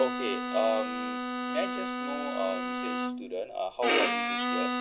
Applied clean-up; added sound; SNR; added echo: none; Bowed string instrument; -1 dB; none.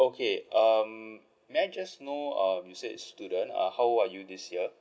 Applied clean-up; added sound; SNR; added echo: none; none; none; none.